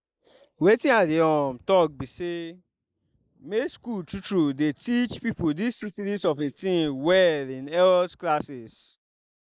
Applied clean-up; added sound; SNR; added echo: neural mask model Resemble Enhance denoiser.